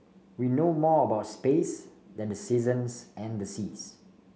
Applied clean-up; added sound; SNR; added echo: none; none; none; none.